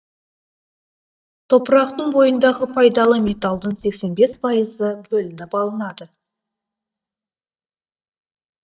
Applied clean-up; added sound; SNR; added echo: neural mask model DeepFilterNet 3.